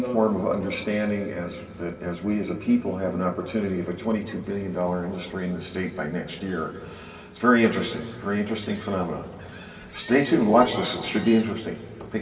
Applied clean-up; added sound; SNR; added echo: none; Gull, seagull; 18 dB; reverberation time 2.2 s.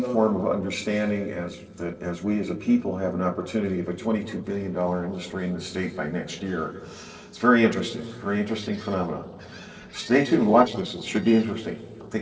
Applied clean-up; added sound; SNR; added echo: neural separator model SepFormer DNS4.